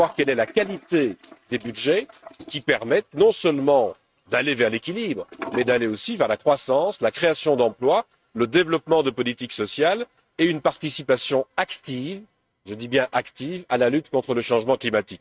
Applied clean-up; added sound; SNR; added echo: neural mask model RNNoise.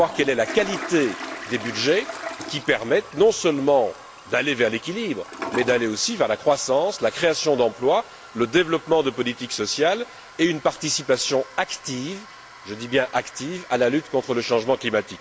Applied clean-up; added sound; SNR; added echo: none; Toilet flush; 15 dB; none.